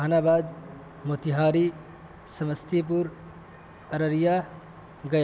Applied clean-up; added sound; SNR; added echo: none; none; none; none.